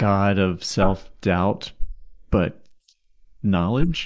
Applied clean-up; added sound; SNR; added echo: neural mask model Resemble Enhance denoiser.